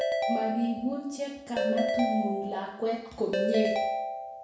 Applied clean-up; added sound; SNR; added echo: none; Ringtone / Keyboard (musical); 0 dB; reverberation time 0.6 s.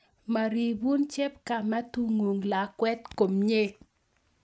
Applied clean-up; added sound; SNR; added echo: none; none; none; none.